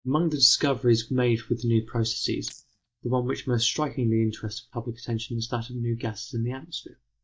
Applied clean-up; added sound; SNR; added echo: neural mask model DeepFilterNet 3.